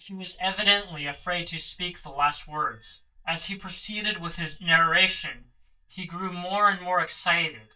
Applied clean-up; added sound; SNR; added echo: neural mask model DeepFilterNet 3.